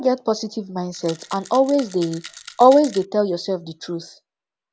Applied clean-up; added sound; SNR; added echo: none; Rattle; 19 dB; none.